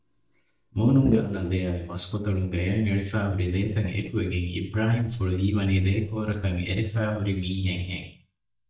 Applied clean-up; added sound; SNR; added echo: neural mask model DeepFilterNet 3.